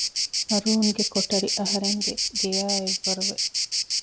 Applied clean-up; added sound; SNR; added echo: neural mask model Resemble Enhance denoiser.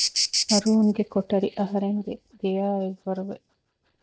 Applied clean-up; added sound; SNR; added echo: neural mask model DeepFilterNet 3.